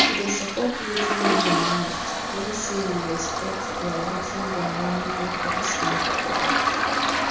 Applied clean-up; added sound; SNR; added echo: none; Toilet flush; -5 dB; reverberation time 0.7 s.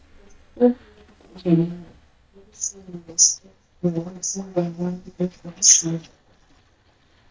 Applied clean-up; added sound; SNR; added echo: neural mask model DeepFilterNet 3.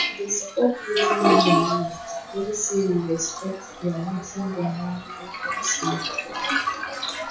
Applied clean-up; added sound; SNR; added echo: classical method WPE with log-MMSE.